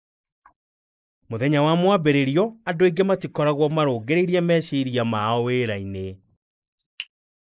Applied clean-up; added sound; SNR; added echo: neural mask model Resemble Enhance denoiser.